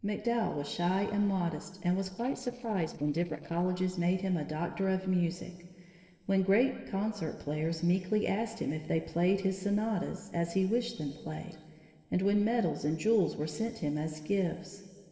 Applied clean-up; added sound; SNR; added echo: neural separator model SepFormer DNS4.